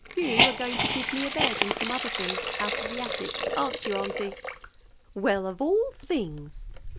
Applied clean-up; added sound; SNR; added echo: none; Hiss; 0 dB; none.